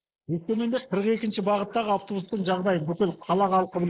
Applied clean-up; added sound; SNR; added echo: neural mask model Resemble Enhance denoiser.